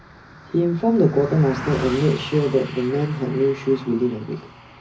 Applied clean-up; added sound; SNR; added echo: none; Car passing by; 14 dB; reverberation time 0.4 s.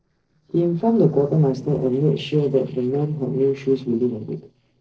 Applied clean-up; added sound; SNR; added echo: neural separator model SepFormer DNS4.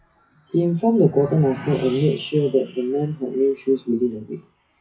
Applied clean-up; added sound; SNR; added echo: classical method WPE with log-MMSE.